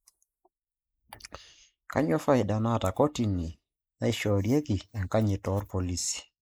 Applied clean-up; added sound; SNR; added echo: neural mask model Resemble Enhance denoiser.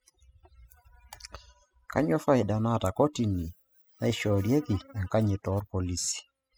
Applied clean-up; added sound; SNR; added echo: classical method spectral subtraction.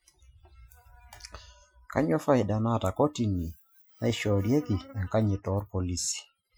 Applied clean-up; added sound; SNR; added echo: classical method Wiener filter.